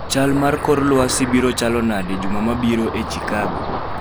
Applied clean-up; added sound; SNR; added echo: none; Ocean; 6 dB; none.